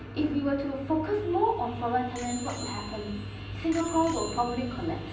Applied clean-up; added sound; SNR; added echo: none; Bicycle bell; 17 dB; reverberation time 0.6 s.